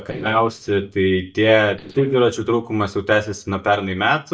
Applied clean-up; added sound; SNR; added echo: neural mask model DeepFilterNet 3.